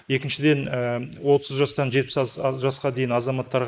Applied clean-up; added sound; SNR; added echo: neural mask model Resemble Enhance denoiser.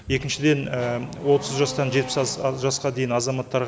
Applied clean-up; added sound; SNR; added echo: none; Race car, auto racing / Accelerating, revving, vroom; 15 dB; none.